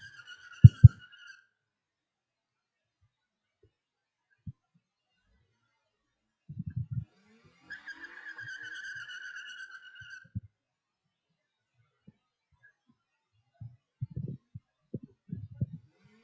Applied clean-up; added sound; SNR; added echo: classical method log-MMSE.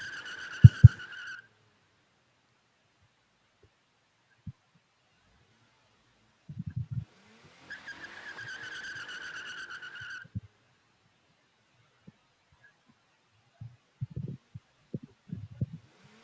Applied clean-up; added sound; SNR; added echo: none; Accelerating, revving, vroom / Car; 17 dB; none.